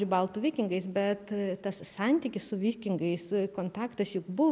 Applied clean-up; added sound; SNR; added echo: none; none; none; none.